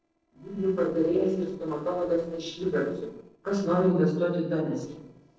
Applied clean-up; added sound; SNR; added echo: neural separator model SepFormer DNS4.